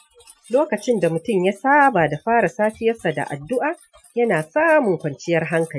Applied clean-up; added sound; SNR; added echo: classical method Wiener filter.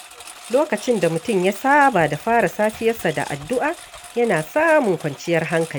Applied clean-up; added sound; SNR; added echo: none; Engine; 19 dB; none.